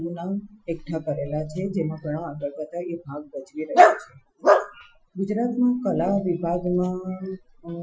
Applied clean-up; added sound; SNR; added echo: classical method Wiener filter.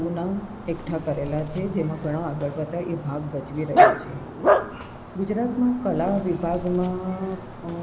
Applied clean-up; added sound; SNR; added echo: none; Dog; 0 dB; none.